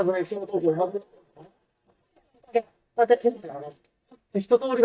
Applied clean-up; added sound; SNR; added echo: neural mask model DeepFilterNet 3.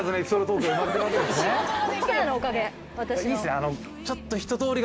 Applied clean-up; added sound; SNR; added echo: none; none; none; none.